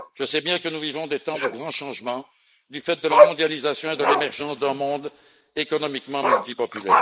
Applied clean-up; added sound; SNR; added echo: neural mask model Resemble Enhance denoiser.